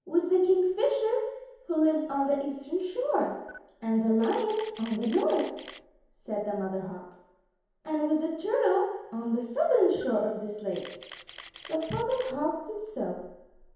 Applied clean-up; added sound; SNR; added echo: none; Camera; 19 dB; reverberation time 1.0 s.